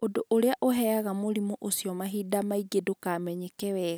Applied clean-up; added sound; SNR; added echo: none; none; none; none.